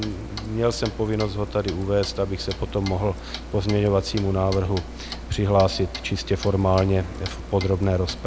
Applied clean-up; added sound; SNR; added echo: none; Clock; 11 dB; none.